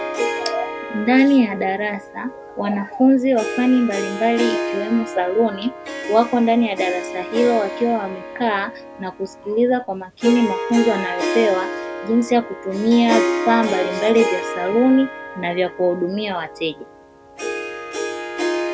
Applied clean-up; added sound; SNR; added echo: none; Harp; 7 dB; none.